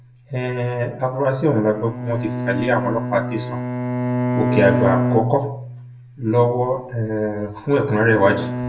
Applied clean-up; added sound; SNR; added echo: none; Bowed string instrument; 4 dB; reverberation time 0.2 s.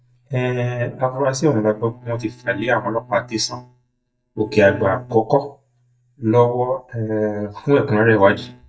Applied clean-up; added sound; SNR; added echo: neural mask model DeepFilterNet 3.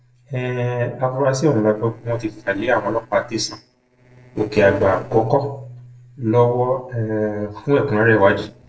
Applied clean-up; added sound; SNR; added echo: neural separator model SepFormer DNS4.